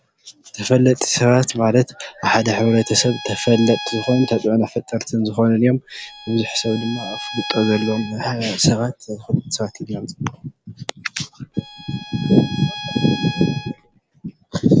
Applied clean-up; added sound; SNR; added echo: none; Bowed string instrument; 13 dB; none.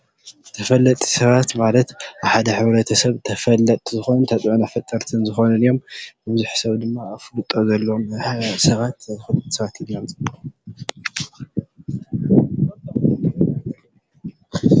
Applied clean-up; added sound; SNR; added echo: none; none; none; none.